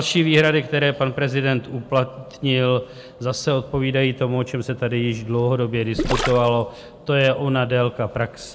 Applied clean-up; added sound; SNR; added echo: none; Gurgling; 5 dB; none.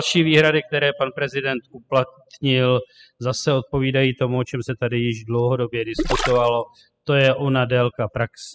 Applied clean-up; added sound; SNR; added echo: classical method spectral subtraction.